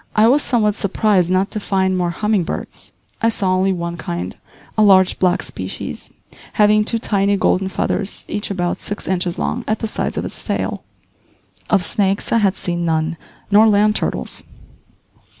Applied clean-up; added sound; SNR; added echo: none; none; none; none.